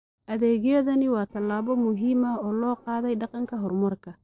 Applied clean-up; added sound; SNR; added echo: neural separator model SepFormer DNS4.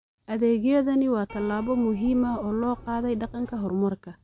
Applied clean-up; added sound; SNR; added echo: none; Keyboard (musical); 18 dB; none.